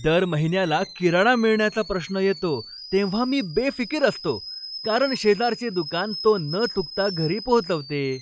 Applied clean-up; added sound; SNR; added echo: classical method log-MMSE.